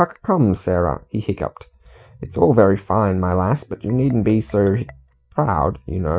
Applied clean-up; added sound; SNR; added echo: neural mask model DeepFilterNet 3.